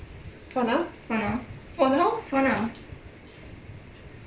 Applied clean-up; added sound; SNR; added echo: none; Thunder / Bicycle; 20 dB; none.